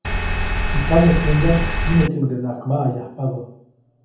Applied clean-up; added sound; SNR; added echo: none; Engine; -1 dB; reverberation time 0.7 s.